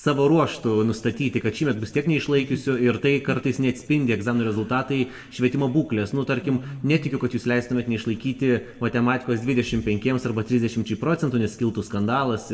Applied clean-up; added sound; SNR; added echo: none; none; none; reverberation time 1.2 s.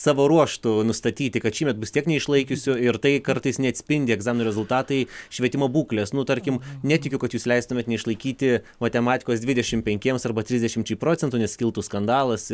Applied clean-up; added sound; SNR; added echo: none; none; none; none.